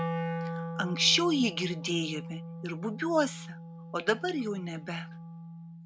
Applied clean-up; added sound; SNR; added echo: none; Wind instrument, woodwind instrument; 7 dB; none.